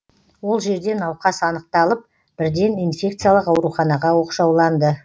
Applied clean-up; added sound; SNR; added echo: none; none; none; none.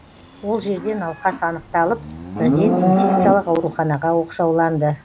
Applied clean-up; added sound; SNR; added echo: none; Livestock, farm animals, working animals; 3 dB; none.